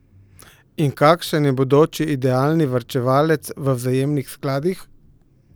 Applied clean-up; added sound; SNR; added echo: none; none; none; none.